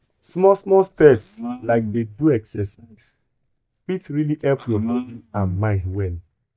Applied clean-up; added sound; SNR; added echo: neural mask model DeepFilterNet 3.